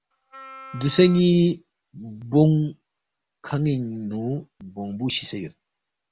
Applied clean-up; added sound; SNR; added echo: none; Wind instrument, woodwind instrument; 18 dB; none.